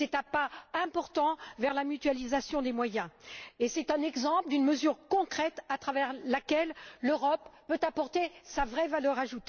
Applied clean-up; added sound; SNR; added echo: none; none; none; none.